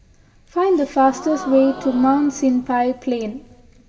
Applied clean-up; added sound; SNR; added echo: none; Gasp; 17 dB; reverberation time 0.9 s.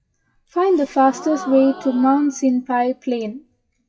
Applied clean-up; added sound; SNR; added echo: classical method WPE with log-MMSE.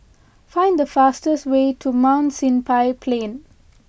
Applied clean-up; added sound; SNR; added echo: none; none; none; none.